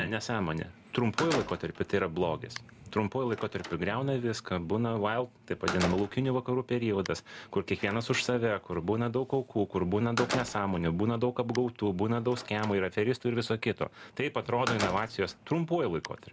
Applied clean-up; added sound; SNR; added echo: none; Slam; 12 dB; none.